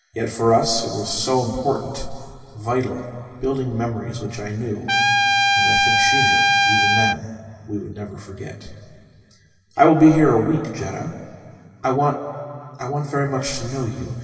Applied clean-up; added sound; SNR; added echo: none; Trumpet; -5 dB; reverberation time 2.5 s.